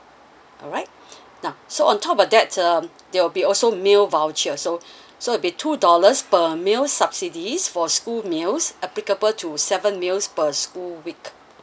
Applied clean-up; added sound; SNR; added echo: none; none; none; none.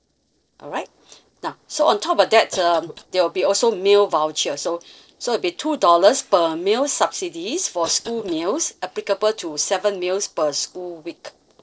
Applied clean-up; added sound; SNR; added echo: neural separator model SepFormer DNS4.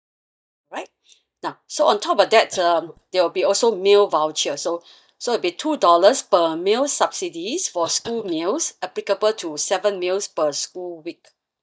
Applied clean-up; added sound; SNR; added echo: neural mask model DeepFilterNet 3.